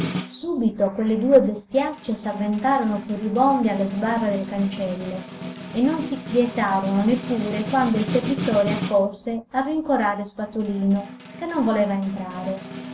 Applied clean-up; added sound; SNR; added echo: none; Snare drum; 11 dB; none.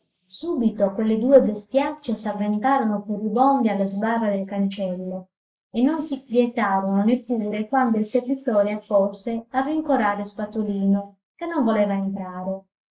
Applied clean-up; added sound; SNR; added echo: neural mask model Resemble Enhance denoiser.